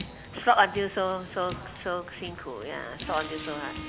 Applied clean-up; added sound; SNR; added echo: none; Car; 12 dB; none.